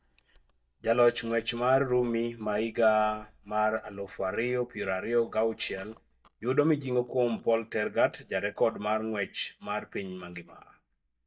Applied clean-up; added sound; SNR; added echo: neural mask model DeepFilterNet 3.